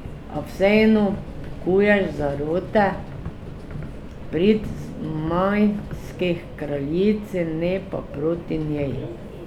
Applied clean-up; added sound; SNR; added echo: none; Subway, metro, underground; 11 dB; none.